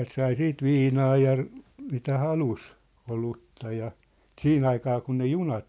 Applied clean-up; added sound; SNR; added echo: none; none; none; none.